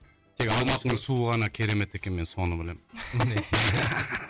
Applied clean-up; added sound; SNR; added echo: none; Rattle (instrument); 19 dB; none.